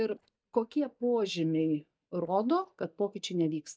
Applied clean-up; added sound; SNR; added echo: neural mask model DeepFilterNet 3.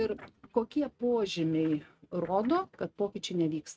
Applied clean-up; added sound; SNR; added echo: neural mask model RNNoise.